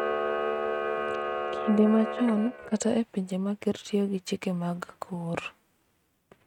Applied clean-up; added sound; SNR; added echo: neural mask model RNNoise.